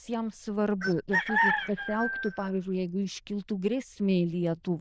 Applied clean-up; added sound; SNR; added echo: neural diffusion model UNIVERSE++.